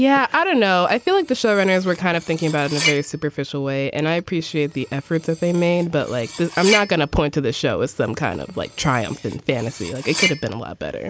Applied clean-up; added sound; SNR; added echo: none; Cutlery, silverware; 11 dB; none.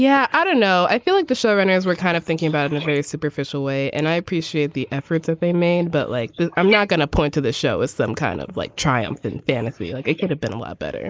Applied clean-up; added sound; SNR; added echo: neural mask model Resemble Enhance denoiser.